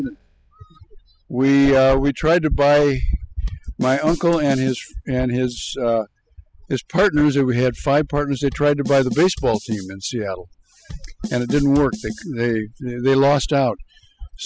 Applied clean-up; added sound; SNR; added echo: classical method spectral subtraction.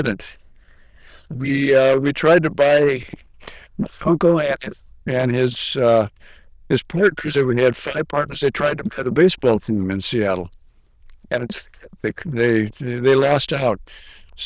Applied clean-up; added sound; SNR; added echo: neural diffusion model UNIVERSE++.